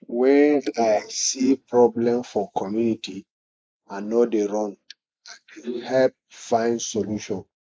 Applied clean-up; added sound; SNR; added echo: neural mask model Resemble Enhance denoiser.